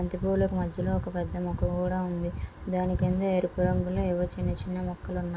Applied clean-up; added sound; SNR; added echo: none; none; none; none.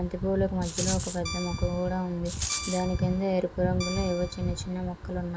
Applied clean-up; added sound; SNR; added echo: none; Rattle + Guitar; 9 dB; none.